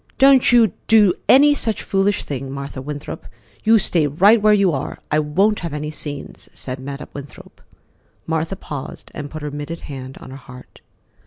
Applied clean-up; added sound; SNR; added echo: none; none; none; none.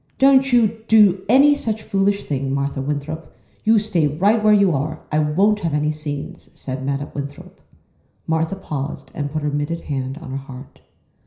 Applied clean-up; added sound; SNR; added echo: none; none; none; reverberation time 0.5 s.